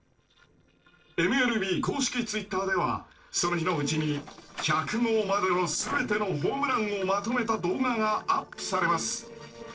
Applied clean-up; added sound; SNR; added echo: neural separator model SepFormer DNS4.